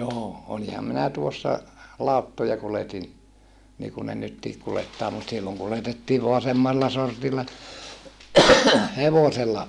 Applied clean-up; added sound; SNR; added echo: none; none; none; none.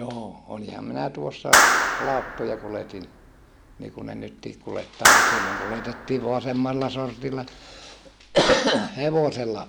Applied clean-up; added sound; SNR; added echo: none; Clapping; -3 dB; none.